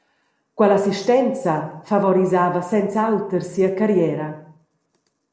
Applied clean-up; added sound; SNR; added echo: none; none; none; none.